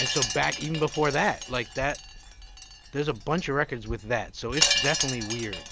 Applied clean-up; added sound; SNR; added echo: none; Wind chime; 3 dB; none.